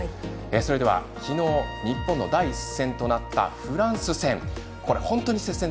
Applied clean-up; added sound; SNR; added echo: none; Trumpet; 16 dB; none.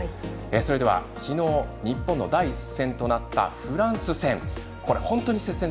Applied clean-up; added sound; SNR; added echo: none; none; none; none.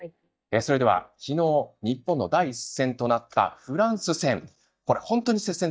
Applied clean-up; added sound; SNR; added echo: neural mask model DeepFilterNet 3.